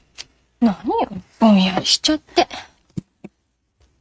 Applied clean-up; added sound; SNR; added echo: neural mask model RNNoise.